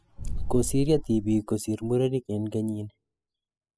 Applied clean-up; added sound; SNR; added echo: classical method spectral subtraction.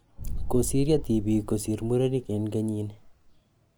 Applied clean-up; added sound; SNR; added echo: none; Boom; 6 dB; none.